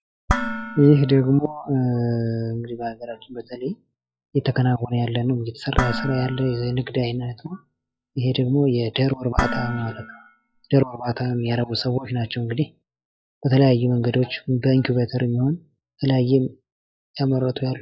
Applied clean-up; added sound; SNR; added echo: classical method log-MMSE.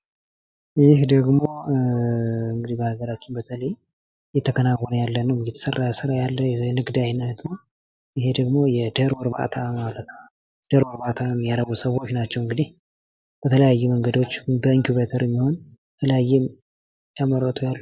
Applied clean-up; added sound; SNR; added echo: none; none; none; none.